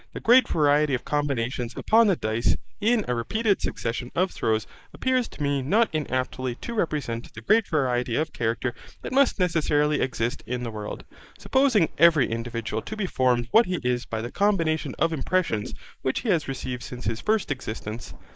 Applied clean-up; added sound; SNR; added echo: neural mask model Resemble Enhance denoiser.